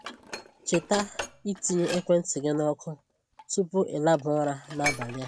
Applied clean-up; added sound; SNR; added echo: none; Dishes, pots, and pans; 11 dB; none.